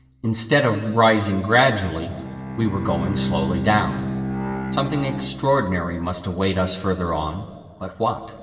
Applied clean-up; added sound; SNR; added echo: none; Bowed string instrument; 8 dB; reverberation time 2.4 s.